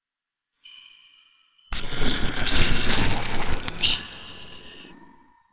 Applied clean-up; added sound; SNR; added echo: neural separator model SepFormer WHAMR!.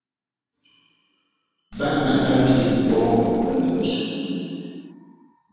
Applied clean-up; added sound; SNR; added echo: none; Fire; 16 dB; reverberation time 2.1 s.